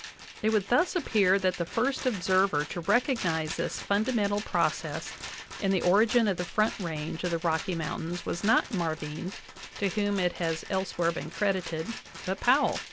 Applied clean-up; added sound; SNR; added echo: none; Rattle; 13 dB; none.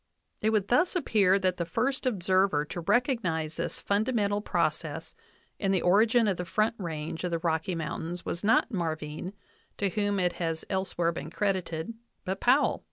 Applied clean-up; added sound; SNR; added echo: none; none; none; none.